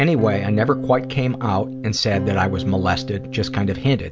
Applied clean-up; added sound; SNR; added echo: none; Electric guitar / Strum; 8 dB; none.